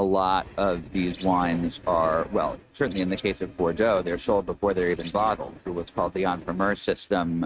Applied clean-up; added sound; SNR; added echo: neural mask model RNNoise.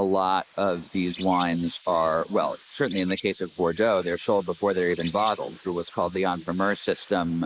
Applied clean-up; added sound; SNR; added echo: neural mask model Resemble Enhance denoiser.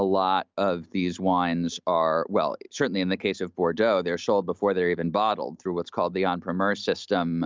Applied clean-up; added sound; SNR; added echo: none; none; none; none.